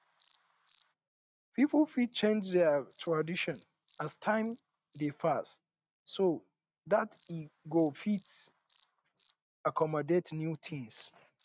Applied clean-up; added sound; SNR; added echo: neural mask model RNNoise.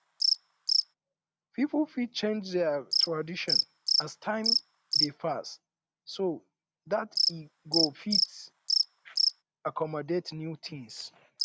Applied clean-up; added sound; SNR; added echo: none; Cricket; -2 dB; none.